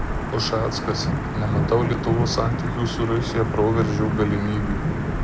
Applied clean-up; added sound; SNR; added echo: none; Thunder / Wind / Rain; 0 dB; none.